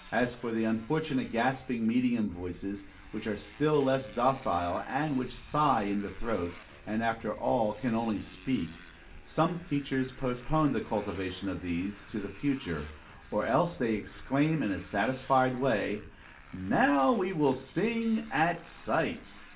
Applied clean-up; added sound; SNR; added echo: none; Motorcycle; 20 dB; reverberation time 0.3 s.